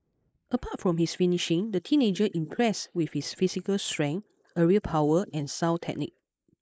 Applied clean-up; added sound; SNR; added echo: neural mask model Resemble Enhance denoiser.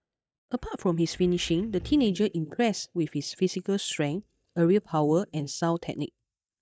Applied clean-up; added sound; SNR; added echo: neural mask model DeepFilterNet 3.